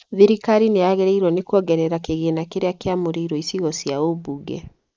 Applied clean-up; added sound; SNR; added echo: neural mask model Resemble Enhance denoiser.